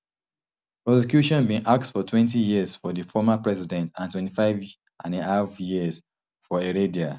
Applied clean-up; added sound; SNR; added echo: none; none; none; none.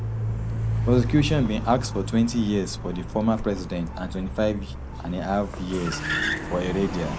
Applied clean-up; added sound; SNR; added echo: none; Car; 4 dB; none.